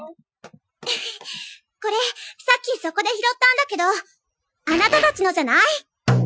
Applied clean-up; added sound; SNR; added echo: classical method Wiener filter.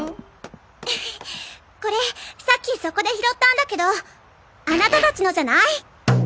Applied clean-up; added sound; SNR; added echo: none; Fart; 7 dB; none.